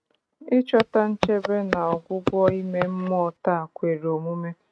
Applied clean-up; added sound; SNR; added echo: neural mask model RNNoise.